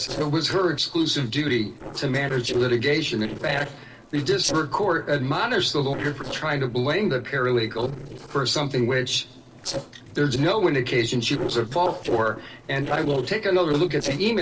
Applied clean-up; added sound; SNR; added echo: neural separator model SepFormer DNS4.